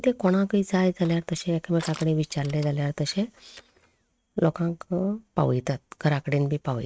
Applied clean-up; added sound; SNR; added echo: neural mask model RNNoise.